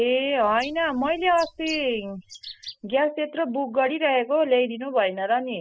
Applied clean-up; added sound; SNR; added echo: classical method spectral subtraction.